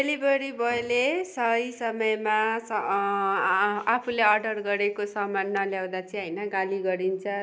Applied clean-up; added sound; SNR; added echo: none; none; none; none.